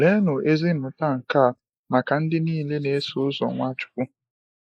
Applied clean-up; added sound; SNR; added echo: neural mask model Resemble Enhance denoiser.